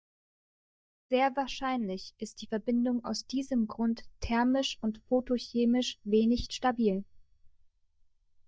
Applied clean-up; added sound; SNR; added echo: neural mask model DeepFilterNet 3.